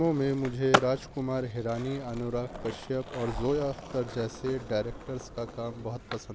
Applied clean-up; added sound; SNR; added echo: none; Skateboard; 6 dB; none.